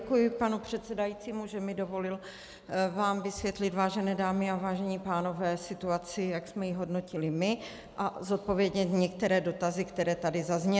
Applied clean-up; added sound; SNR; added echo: none; none; none; none.